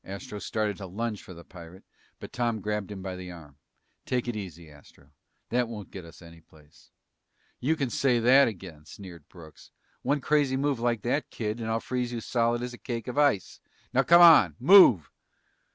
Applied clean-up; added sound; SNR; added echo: none; none; none; none.